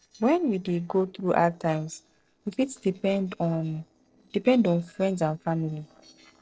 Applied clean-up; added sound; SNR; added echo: neural separator model SepFormer DNS4.